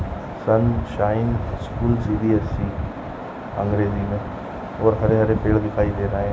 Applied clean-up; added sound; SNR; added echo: none; none; none; none.